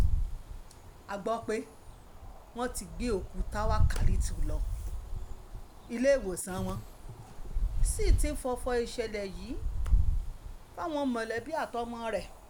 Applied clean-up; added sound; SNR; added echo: none; Wind; -4 dB; none.